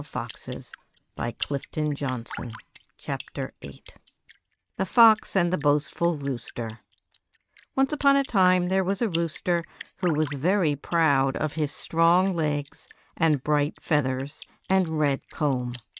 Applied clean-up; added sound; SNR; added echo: neural mask model RNNoise.